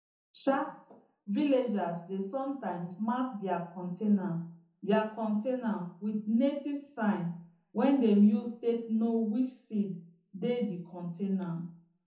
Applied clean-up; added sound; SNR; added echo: none; none; none; reverberation time 0.5 s.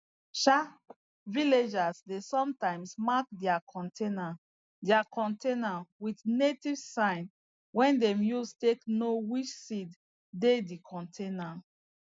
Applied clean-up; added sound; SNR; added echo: none; none; none; none.